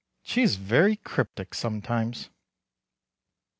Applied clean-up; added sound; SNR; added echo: none; none; none; none.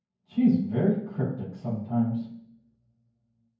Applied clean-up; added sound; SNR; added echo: none; none; none; reverberation time 0.9 s.